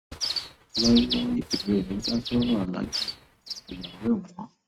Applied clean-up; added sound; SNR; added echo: neural mask model RNNoise.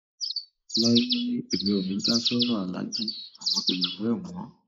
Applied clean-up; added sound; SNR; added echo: neural mask model Resemble Enhance denoiser.